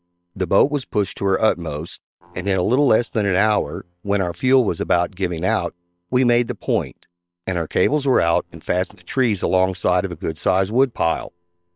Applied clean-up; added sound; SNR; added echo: neural separator model SepFormer WHAM!.